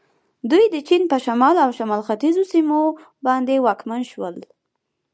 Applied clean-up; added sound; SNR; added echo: none; none; none; none.